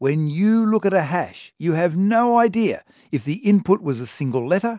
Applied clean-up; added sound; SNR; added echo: none; none; none; none.